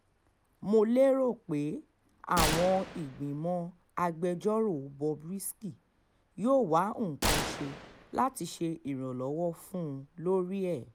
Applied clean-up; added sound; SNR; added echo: none; Gunshot, gunfire; 7 dB; none.